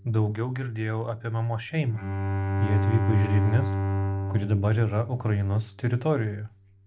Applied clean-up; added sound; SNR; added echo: none; Bowed string instrument; 3 dB; none.